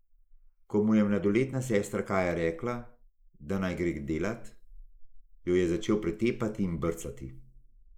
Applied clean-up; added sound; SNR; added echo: neural mask model Resemble Enhance denoiser.